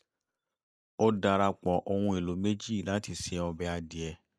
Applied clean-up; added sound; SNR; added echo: neural mask model DeepFilterNet 3.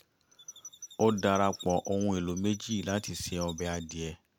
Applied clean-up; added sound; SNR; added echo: none; Chirp, tweet; 16 dB; none.